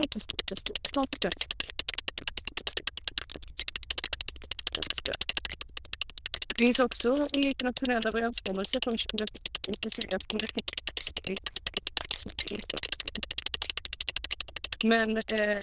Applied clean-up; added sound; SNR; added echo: neural diffusion model UNIVERSE++.